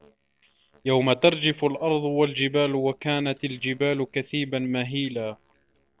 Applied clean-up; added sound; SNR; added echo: neural separator model SepFormer DNS4.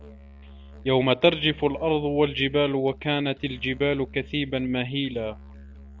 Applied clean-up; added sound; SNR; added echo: none; Musical instrument; 19 dB; none.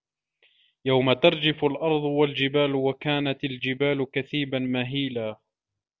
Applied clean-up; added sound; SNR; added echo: none; none; none; none.